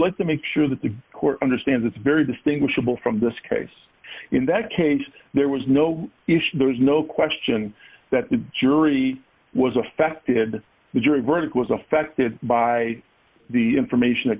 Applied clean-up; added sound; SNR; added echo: none; none; none; none.